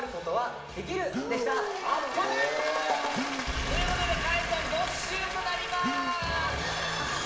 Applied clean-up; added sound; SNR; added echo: none; Gasp; 13 dB; reverberation time 1.1 s.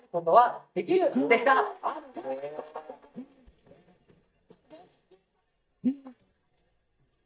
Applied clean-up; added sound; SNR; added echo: neural mask model DeepFilterNet 3.